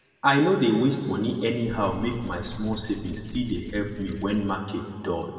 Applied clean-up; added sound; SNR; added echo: none; Tools; 14 dB; reverberation time 1.9 s.